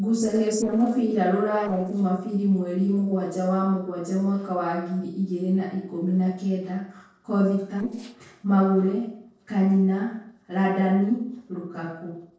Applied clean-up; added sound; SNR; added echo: neural separator model SepFormer DNS4.